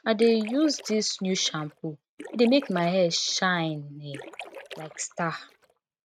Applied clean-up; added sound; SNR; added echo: neural mask model RNNoise.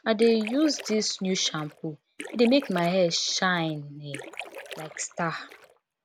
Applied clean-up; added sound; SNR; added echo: none; Splash, splatter; 17 dB; none.